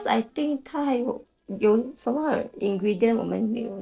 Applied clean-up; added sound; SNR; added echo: neural separator model SepFormer DNS4.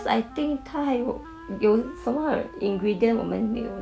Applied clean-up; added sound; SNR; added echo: none; Wind instrument, woodwind instrument; 18 dB; none.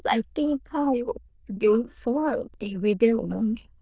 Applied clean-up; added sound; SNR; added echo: neural diffusion model UNIVERSE++.